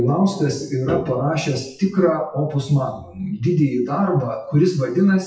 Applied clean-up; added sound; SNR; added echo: classical method WPE with log-MMSE.